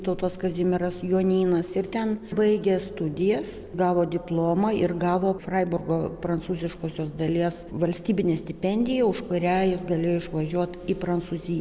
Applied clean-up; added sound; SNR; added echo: none; none; none; none.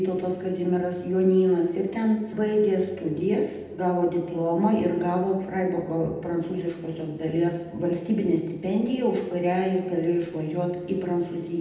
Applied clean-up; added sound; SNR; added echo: none; none; none; reverberation time 0.8 s.